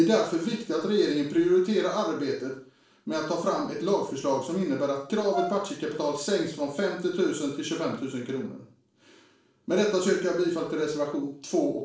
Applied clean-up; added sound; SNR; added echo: neural separator model SepFormer DNS4.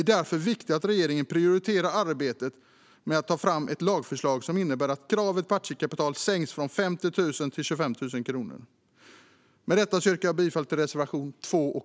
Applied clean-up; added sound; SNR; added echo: none; none; none; none.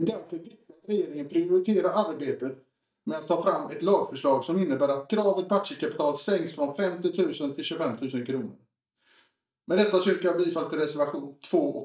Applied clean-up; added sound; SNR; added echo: neural mask model DeepFilterNet 3.